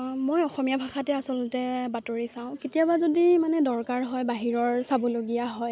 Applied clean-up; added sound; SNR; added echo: none; none; none; none.